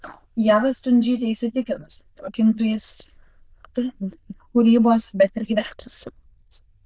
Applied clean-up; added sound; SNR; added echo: neural diffusion model UNIVERSE++.